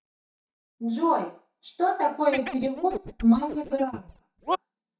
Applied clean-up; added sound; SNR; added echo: neural mask model DeepFilterNet 3.